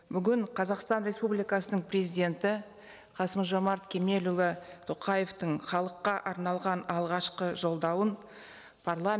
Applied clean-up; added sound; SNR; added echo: none; none; none; none.